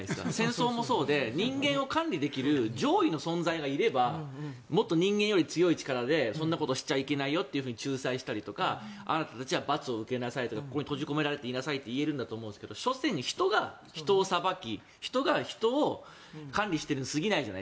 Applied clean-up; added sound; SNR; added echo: none; none; none; none.